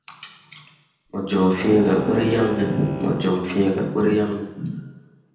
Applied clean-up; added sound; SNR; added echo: none; Bowed string instrument; 10 dB; reverberation time 0.9 s.